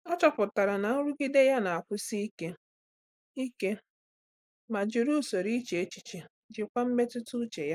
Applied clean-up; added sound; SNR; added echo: neural mask model Resemble Enhance denoiser.